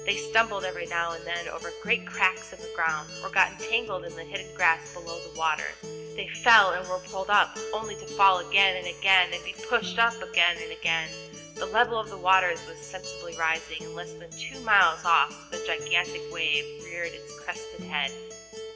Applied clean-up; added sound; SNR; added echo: none; Acoustic guitar; 12 dB; reverberation time 1.6 s.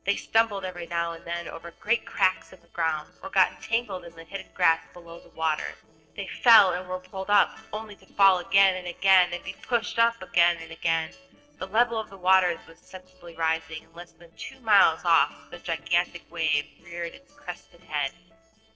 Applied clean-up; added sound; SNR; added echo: neural separator model SepFormer DNS4.